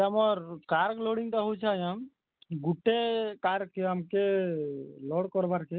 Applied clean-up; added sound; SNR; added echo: none; none; none; none.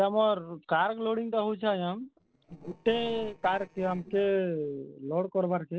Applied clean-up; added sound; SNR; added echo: neural separator model SepFormer DNS4.